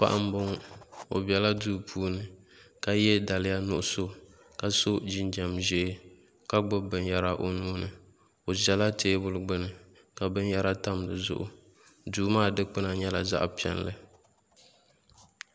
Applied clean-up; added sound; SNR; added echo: none; none; none; none.